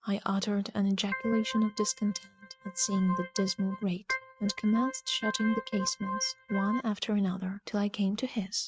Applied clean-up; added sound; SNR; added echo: neural mask model RNNoise.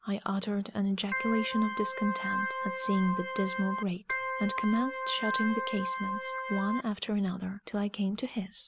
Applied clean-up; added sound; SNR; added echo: none; Organ; 3 dB; none.